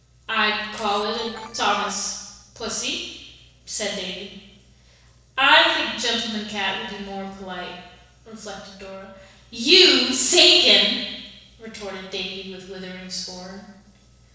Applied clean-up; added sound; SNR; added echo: neural separator model SepFormer DNS4.